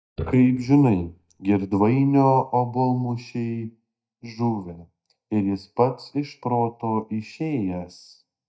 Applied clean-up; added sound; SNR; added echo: neural mask model DeepFilterNet 3.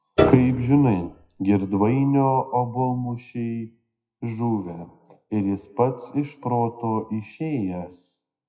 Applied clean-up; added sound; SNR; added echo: classical method WPE with log-MMSE.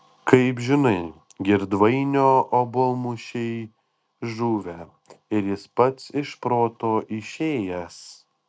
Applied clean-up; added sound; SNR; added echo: none; none; none; none.